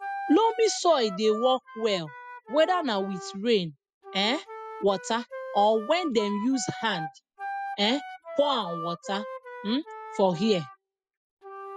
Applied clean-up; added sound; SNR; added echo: classical method spectral subtraction.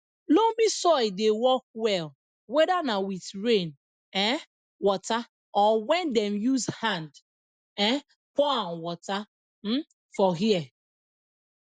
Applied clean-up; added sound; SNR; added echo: none; none; none; none.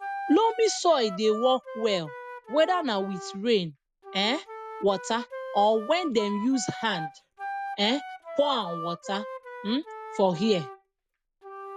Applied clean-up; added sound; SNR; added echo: none; Wind instrument, woodwind instrument; 12 dB; none.